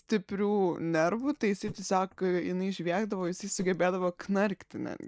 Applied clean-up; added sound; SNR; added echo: neural mask model Resemble Enhance denoiser.